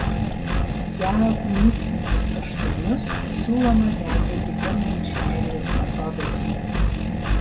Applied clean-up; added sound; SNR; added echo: none; Engine; -4 dB; reverberation time 1.1 s.